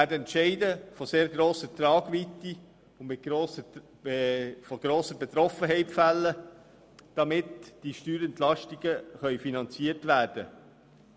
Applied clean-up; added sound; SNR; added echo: none; none; none; none.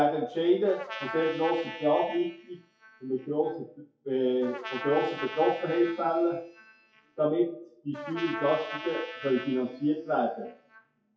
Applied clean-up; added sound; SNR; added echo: classical method WPE with log-MMSE.